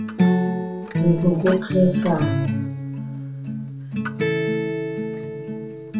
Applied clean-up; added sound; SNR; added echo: none; Acoustic guitar; -2 dB; reverberation time 0.2 s.